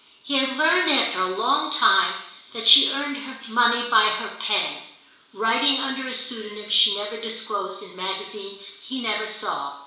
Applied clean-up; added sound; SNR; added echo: none; none; none; reverberation time 0.7 s.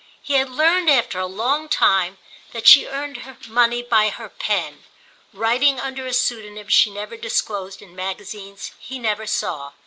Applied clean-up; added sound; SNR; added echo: none; none; none; none.